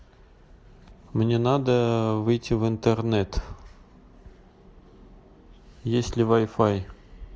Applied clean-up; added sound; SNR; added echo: none; none; none; none.